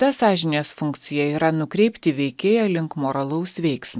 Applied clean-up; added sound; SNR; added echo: none; none; none; none.